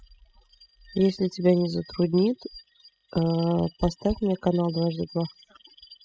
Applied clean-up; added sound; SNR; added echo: classical method spectral subtraction.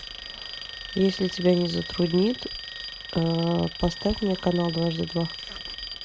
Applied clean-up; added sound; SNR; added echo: none; Alarm; 11 dB; none.